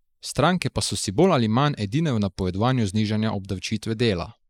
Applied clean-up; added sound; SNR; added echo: neural mask model Resemble Enhance denoiser.